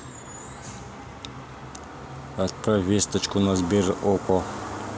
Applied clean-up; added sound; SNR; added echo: none; none; none; none.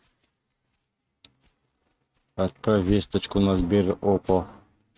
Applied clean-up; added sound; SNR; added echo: neural mask model RNNoise.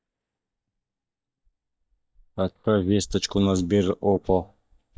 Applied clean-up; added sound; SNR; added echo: neural mask model DeepFilterNet 3.